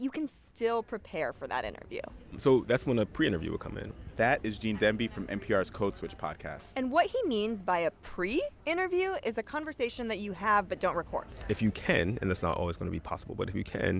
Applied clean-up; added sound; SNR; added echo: none; none; none; none.